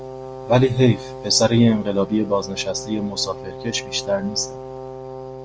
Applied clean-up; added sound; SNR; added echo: none; Brass instrument; 13 dB; none.